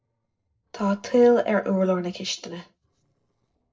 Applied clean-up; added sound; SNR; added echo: neural separator model SepFormer DNS4.